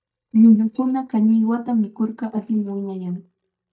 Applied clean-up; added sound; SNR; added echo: neural mask model DeepFilterNet 3.